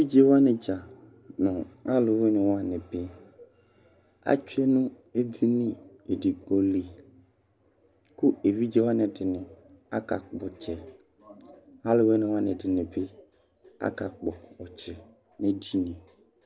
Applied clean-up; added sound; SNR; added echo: none; none; none; none.